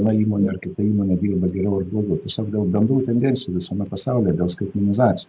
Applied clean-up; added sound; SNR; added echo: none; none; none; none.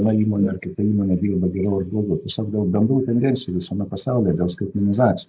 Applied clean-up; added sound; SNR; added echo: neural mask model Resemble Enhance denoiser.